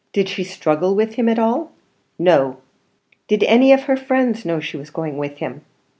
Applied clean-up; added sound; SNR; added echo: none; none; none; none.